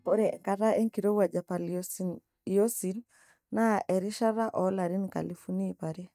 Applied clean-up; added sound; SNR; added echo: neural mask model DeepFilterNet 3.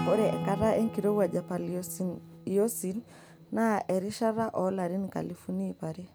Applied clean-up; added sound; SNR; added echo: none; Acoustic guitar / Strum; 11 dB; none.